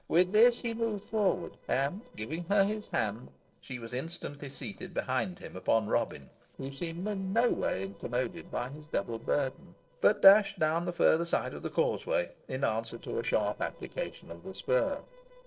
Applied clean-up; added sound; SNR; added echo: neural separator model SepFormer DNS4.